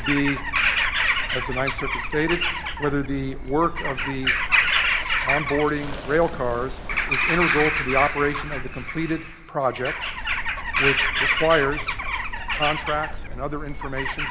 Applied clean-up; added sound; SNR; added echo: none; Bird vocalization, bird call, bird song / Crow; -1 dB; none.